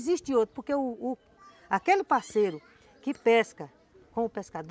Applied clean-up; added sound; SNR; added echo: none; none; none; none.